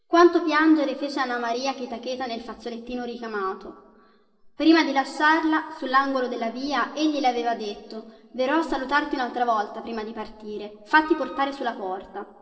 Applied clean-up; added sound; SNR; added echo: neural separator model SepFormer DNS4.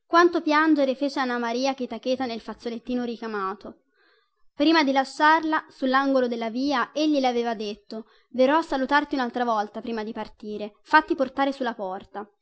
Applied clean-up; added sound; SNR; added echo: none; none; none; none.